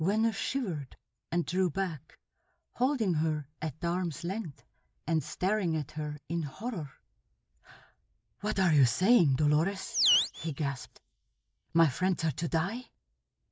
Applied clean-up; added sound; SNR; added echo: neural mask model Resemble Enhance denoiser.